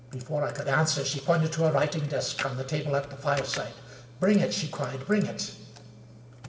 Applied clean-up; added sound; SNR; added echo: none; Computer keyboard; 18 dB; reverberation time 2.3 s.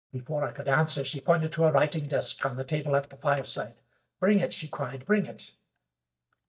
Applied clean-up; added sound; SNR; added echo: neural mask model DeepFilterNet 3.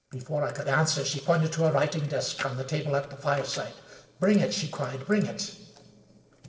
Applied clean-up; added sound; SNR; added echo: neural separator model SepFormer DNS4.